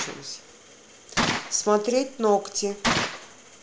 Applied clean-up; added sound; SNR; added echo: none; Gunshot, gunfire; 4 dB; none.